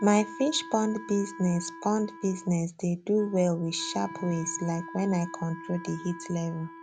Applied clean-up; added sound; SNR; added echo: none; Wind instrument, woodwind instrument; 15 dB; none.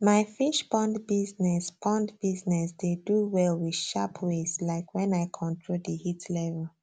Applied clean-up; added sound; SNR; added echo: none; none; none; none.